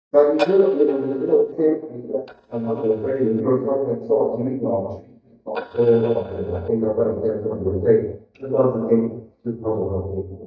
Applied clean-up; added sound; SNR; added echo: neural mask model DeepFilterNet 3.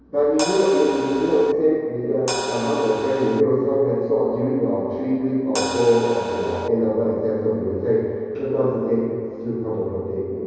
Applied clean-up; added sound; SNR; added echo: none; Crash cymbal; 8 dB; reverberation time 2.2 s.